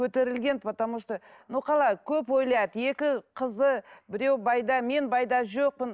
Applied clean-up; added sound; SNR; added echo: none; none; none; none.